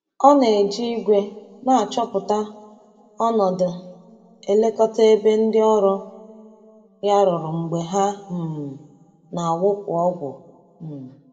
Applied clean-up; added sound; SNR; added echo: none; none; none; reverberation time 1.1 s.